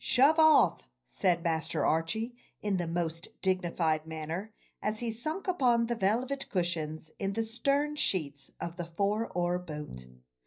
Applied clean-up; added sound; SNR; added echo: neural mask model DeepFilterNet 3.